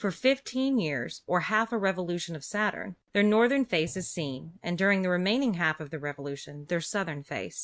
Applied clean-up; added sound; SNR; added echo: neural mask model RNNoise.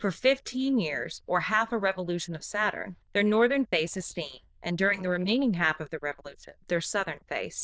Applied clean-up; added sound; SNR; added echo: neural diffusion model UNIVERSE++.